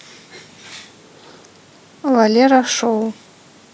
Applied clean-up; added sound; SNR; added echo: none; none; none; none.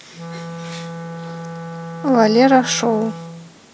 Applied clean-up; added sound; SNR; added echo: none; Wind instrument, woodwind instrument; 11 dB; none.